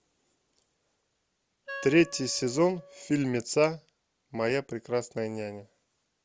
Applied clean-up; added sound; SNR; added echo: none; Wind instrument, woodwind instrument; 16 dB; none.